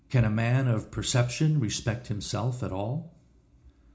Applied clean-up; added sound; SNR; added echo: none; none; none; reverberation time 0.4 s.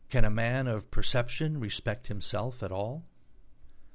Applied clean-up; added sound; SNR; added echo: none; none; none; none.